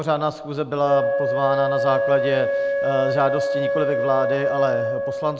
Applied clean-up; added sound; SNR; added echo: none; Wind instrument, woodwind instrument; -1 dB; none.